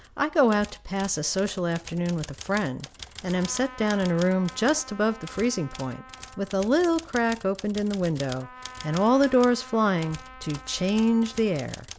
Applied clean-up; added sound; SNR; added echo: none; Typewriter + Trumpet; 17 dB; none.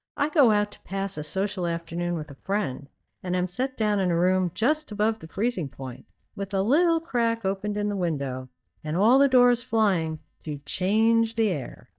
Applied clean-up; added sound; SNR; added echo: neural mask model DeepFilterNet 3.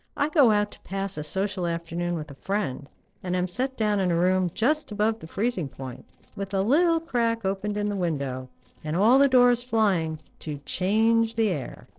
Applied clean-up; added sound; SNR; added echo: neural separator model SepFormer DNS4.